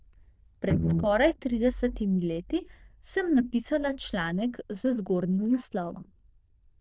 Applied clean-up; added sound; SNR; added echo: neural diffusion model UNIVERSE++.